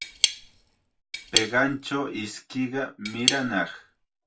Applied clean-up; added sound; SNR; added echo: none; Cutlery, silverware / Tap; 0 dB; reverberation time 0.2 s.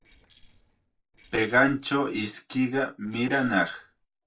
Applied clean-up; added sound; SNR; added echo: neural separator model SepFormer DNS4.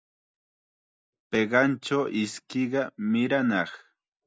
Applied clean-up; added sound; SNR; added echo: none; none; none; none.